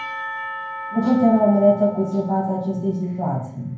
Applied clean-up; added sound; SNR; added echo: none; Church bell / Percussion; 13 dB; reverberation time 0.9 s.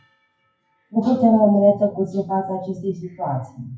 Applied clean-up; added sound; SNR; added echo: classical method WPE with log-MMSE.